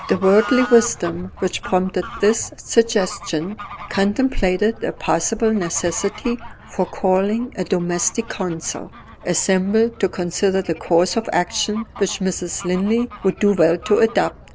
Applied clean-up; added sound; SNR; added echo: none; Bird / Fowl; 16 dB; none.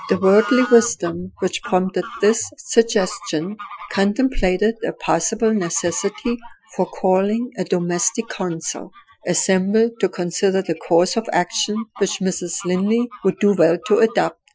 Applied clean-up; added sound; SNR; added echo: classical method Wiener filter.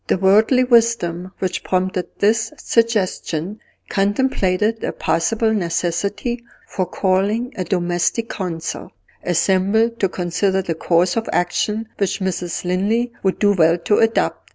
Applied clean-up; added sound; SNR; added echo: none; none; none; none.